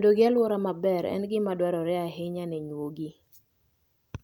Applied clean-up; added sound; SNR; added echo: none; none; none; none.